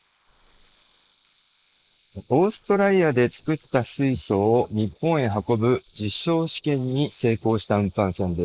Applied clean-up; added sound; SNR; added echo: neural mask model Resemble Enhance denoiser.